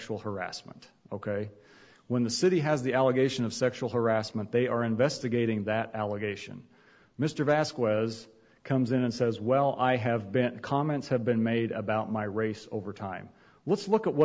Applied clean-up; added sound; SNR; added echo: none; none; none; none.